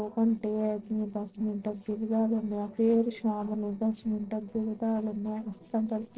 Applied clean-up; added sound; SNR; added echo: neural separator model SepFormer DNS4.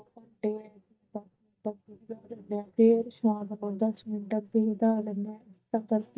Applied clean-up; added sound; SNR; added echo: neural mask model DeepFilterNet 3.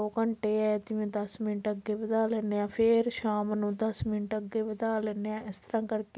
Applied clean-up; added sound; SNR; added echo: none; none; none; none.